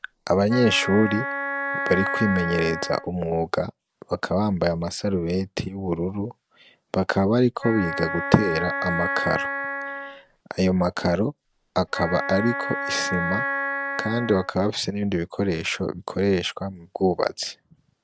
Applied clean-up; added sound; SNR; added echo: none; Wind instrument, woodwind instrument; 5 dB; none.